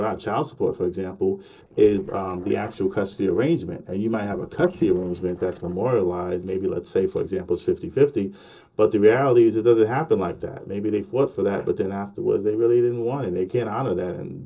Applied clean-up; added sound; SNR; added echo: neural separator model SepFormer DNS4.